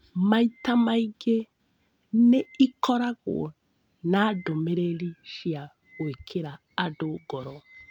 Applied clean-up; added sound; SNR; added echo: none; none; none; none.